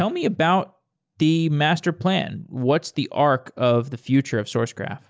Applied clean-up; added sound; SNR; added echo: none; none; none; none.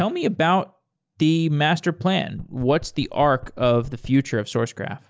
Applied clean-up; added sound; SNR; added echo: none; Knock; 18 dB; none.